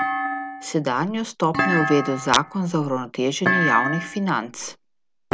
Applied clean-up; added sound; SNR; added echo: none; Thump, thud; 4 dB; none.